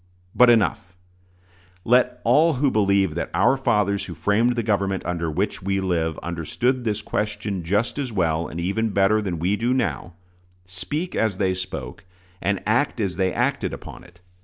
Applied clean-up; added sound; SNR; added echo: none; none; none; none.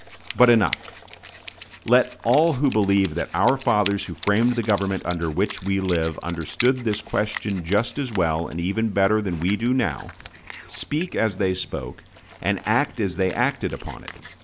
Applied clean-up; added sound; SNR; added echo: none; Wind instrument, woodwind instrument; 17 dB; none.